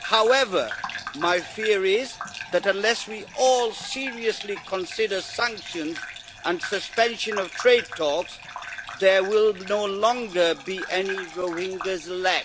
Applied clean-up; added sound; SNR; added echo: none; Bathtub (filling or washing) / Gurgling; 13 dB; none.